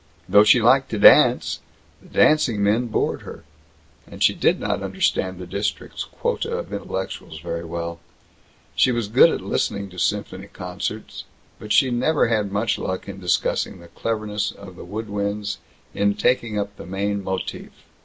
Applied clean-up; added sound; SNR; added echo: none; none; none; none.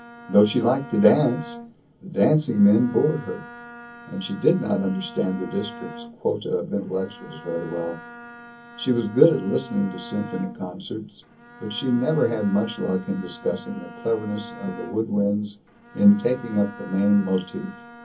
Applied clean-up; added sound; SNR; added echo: none; Bowed string instrument; 18 dB; reverberation time 0.3 s.